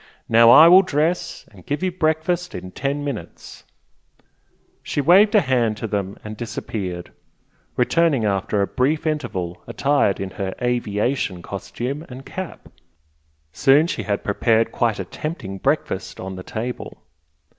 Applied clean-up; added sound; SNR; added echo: none; none; none; none.